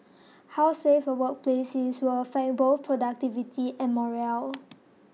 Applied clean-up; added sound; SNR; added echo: none; none; none; none.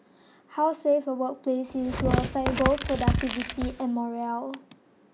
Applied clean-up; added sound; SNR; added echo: none; Tearing; 0 dB; none.